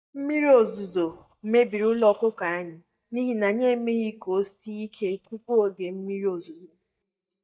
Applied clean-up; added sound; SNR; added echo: neural mask model DeepFilterNet 3.